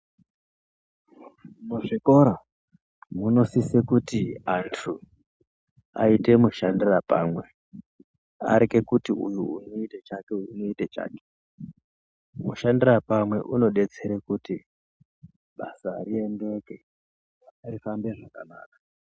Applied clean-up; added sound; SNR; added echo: none; none; none; none.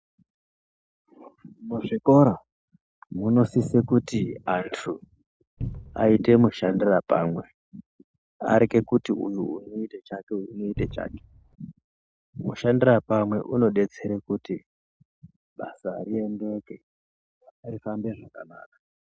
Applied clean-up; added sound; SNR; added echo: neural separator model SepFormer DNS4.